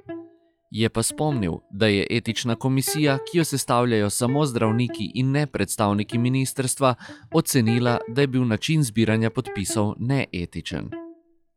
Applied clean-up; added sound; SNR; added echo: classical method log-MMSE.